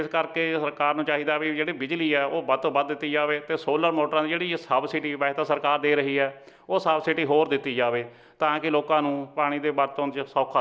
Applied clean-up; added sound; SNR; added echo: none; none; none; none.